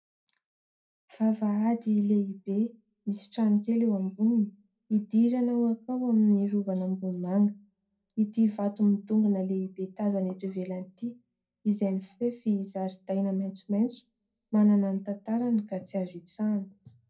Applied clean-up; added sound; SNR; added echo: none; none; none; reverberation time 0.2 s.